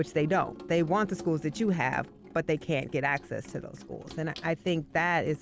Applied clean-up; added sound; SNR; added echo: none; Sink (filling or washing) / Water tap, faucet; 17 dB; none.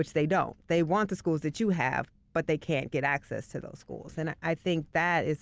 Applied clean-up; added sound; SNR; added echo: none; none; none; none.